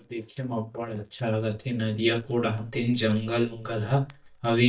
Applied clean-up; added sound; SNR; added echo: neural mask model DeepFilterNet 3.